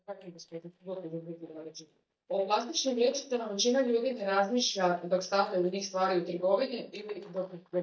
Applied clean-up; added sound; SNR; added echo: neural mask model DeepFilterNet 3.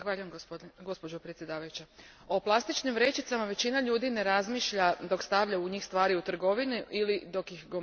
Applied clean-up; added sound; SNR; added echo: none; none; none; none.